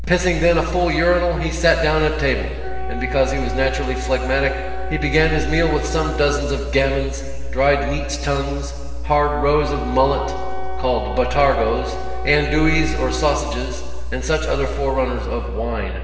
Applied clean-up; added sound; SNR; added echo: none; Wind instrument, woodwind instrument; 15 dB; reverberation time 2.1 s.